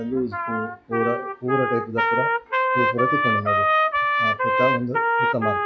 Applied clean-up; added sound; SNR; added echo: classical method log-MMSE.